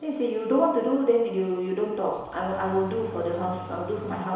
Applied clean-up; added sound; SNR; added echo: none; Engine starting; 17 dB; reverberation time 1.0 s.